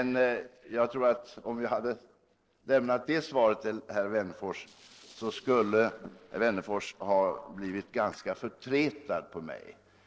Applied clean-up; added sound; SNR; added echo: neural separator model SepFormer DNS4.